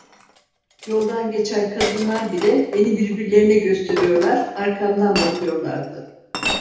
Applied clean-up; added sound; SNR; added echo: none; Chink, clink; 11 dB; reverberation time 0.8 s.